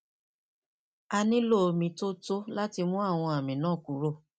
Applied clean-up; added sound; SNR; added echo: none; none; none; none.